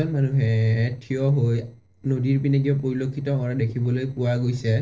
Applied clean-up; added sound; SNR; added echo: neural separator model SepFormer DNS4.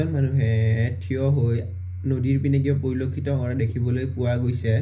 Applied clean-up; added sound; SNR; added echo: none; Domestic sounds, home sounds; 9 dB; reverberation time 0.3 s.